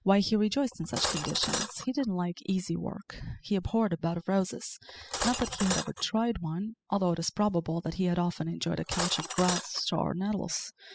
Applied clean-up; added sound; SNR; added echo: classical method spectral subtraction.